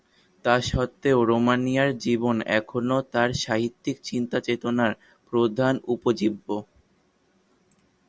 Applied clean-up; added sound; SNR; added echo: none; none; none; none.